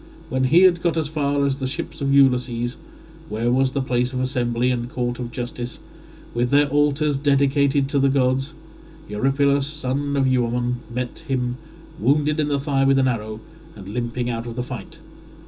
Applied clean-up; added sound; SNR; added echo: none; none; none; reverberation time 0.2 s.